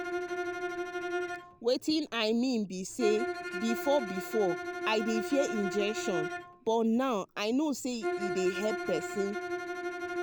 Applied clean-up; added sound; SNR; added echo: none; Bowed string instrument; 4 dB; none.